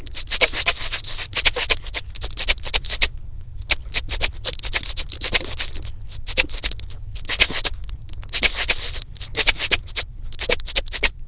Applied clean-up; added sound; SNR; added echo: neural diffusion model UNIVERSE++.